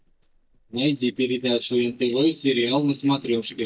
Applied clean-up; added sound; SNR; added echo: neural mask model DeepFilterNet 3.